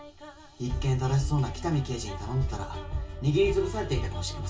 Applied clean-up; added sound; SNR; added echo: none; none; none; reverberation time 0.1 s.